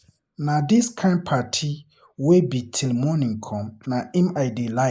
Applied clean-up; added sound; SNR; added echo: neural mask model Resemble Enhance denoiser.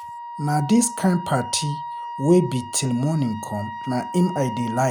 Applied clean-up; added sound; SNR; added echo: none; Wind instrument, woodwind instrument; 11 dB; none.